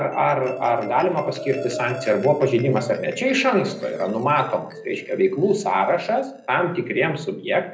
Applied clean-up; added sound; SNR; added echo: none; Marimba, xylophone; 14 dB; reverberation time 0.4 s.